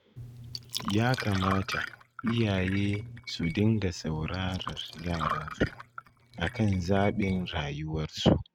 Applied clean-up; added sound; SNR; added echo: neural mask model RNNoise.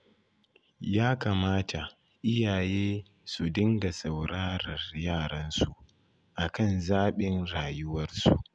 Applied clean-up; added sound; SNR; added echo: none; none; none; none.